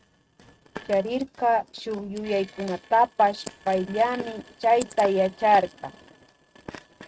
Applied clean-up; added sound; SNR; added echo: neural mask model RNNoise.